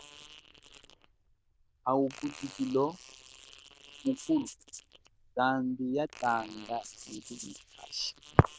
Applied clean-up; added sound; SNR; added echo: neural diffusion model UNIVERSE++.